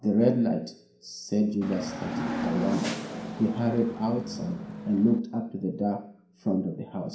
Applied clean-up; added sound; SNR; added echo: none; Hiss / Bus / Engine; 6 dB; reverberation time 0.5 s.